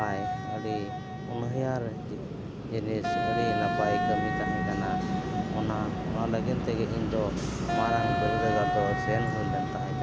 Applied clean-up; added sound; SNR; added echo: none; Wind instrument, woodwind instrument; 3 dB; none.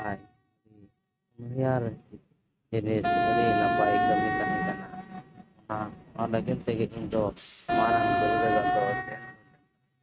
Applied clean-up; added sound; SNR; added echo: neural mask model RNNoise.